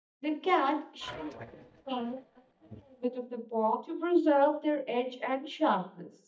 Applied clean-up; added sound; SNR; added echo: neural mask model DeepFilterNet 3.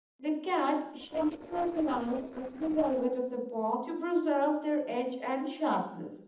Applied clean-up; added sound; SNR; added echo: neural separator model SepFormer DNS4.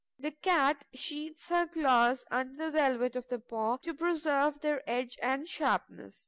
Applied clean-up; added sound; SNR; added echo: none; none; none; none.